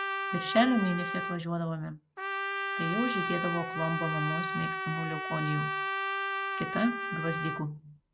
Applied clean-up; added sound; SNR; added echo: none; Trumpet; 1 dB; none.